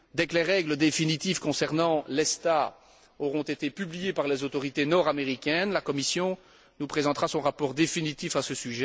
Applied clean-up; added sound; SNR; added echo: none; none; none; none.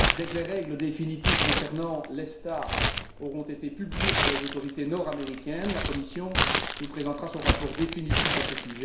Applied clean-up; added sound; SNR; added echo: none; Crumpling, crinkling; -4 dB; reverberation time 0.7 s.